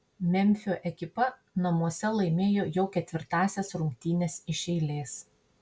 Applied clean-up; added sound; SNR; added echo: none; none; none; none.